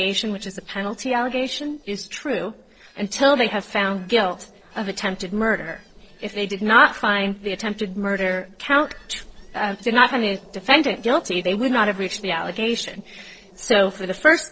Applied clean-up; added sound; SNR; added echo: neural separator model SepFormer DNS4.